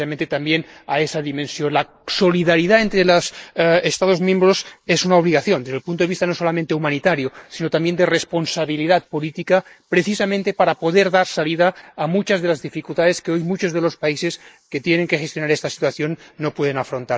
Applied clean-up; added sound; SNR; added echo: neural mask model Resemble Enhance denoiser.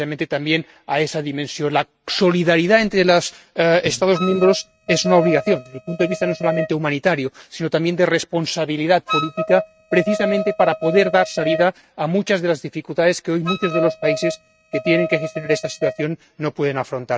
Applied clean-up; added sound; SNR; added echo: neural mask model RNNoise.